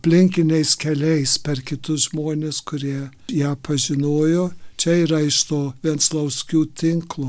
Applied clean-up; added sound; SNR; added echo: none; none; none; none.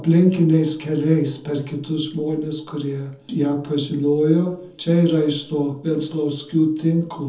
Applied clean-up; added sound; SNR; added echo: none; none; none; reverberation time 0.7 s.